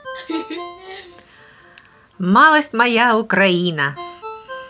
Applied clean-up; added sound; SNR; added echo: none; Ringtone; 18 dB; none.